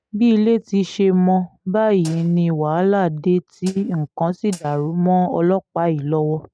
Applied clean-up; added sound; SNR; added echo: neural mask model RNNoise.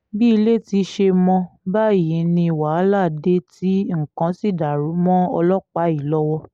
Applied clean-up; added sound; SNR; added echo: none; none; none; none.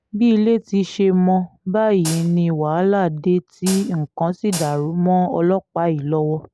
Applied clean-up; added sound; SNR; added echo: none; Hi-hat; 9 dB; none.